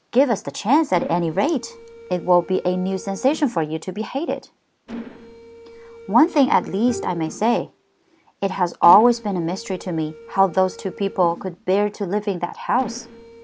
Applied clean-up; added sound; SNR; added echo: none; Bowed string instrument + Mechanisms; 18 dB; none.